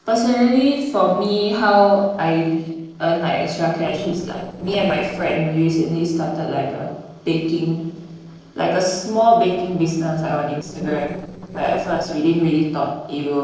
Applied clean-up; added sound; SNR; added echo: neural separator model SepFormer DNS4.